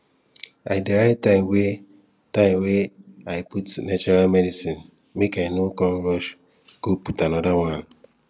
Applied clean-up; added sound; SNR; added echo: none; none; none; none.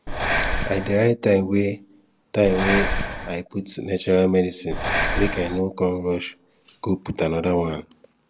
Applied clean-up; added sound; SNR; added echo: none; Breathing; 4 dB; none.